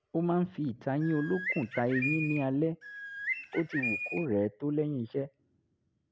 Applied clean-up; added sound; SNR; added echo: none; Bird; 5 dB; none.